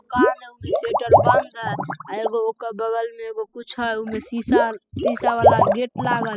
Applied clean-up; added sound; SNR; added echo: classical method spectral subtraction.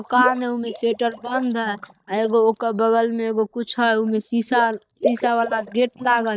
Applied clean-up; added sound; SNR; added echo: neural mask model DeepFilterNet 3.